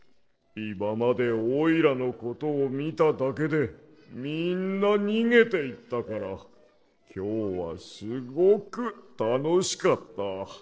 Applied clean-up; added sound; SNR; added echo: neural separator model SepFormer DNS4.